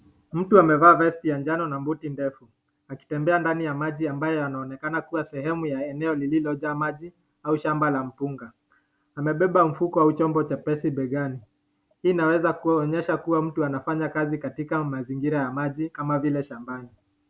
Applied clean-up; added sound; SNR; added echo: none; none; none; none.